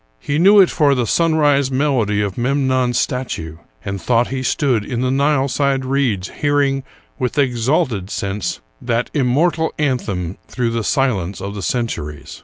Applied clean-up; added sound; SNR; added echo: none; none; none; none.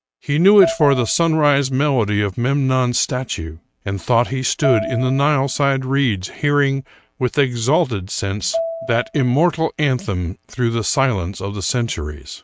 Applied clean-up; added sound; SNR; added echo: neural mask model RNNoise.